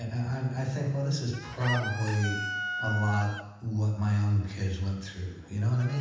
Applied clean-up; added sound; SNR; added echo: none; Chicken, rooster; 10 dB; reverberation time 1.1 s.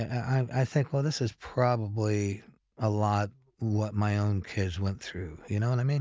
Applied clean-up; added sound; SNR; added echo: none; none; none; none.